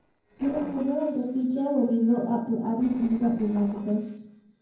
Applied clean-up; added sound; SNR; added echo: neural separator model SepFormer DNS4.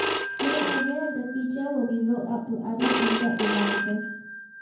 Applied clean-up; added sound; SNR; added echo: none; Telephone; 2 dB; reverberation time 0.9 s.